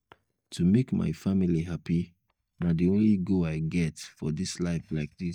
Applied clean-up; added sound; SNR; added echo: neural mask model DeepFilterNet 3.